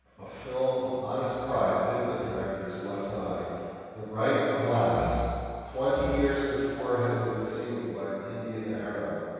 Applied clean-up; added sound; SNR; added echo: none; none; none; reverberation time 2.2 s.